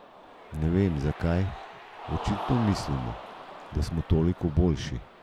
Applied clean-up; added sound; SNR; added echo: none; Cheering; 12 dB; none.